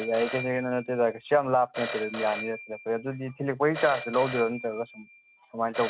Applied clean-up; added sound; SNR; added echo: none; Telephone; 11 dB; none.